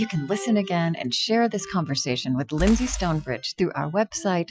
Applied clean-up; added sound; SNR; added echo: classical method Wiener filter.